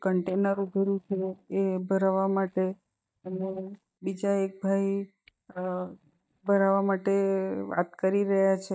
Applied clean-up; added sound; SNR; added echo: neural mask model DeepFilterNet 3.